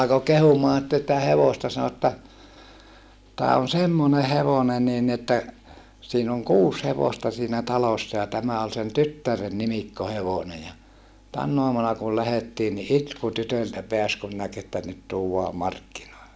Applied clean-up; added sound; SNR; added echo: none; none; none; none.